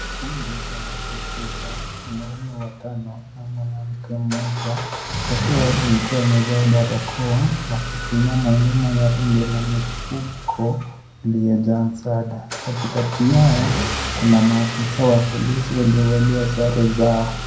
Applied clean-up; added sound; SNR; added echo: none; Engine starting / Car; 8 dB; reverberation time 0.5 s.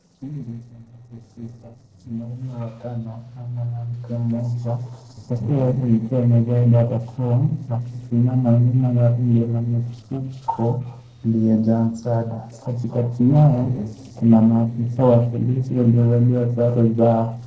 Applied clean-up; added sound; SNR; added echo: neural separator model SepFormer DNS4.